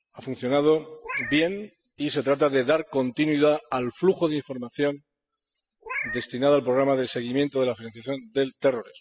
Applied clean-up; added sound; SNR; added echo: classical method spectral subtraction.